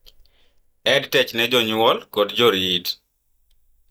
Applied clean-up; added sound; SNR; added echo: neural mask model DeepFilterNet 3.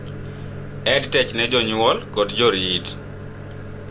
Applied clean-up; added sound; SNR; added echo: none; Microwave oven; 10 dB; none.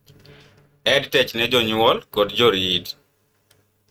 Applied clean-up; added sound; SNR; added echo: neural mask model RNNoise.